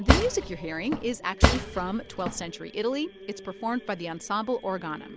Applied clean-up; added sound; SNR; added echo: none; Cutlery, silverware / Drawer open or close; -5 dB; none.